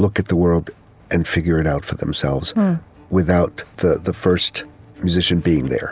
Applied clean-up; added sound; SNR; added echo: none; none; none; none.